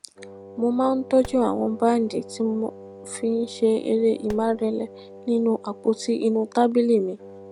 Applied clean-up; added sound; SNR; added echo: none; Wind instrument, woodwind instrument + Fireworks; 18 dB; none.